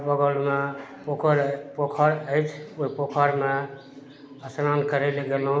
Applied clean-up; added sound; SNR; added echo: none; none; none; none.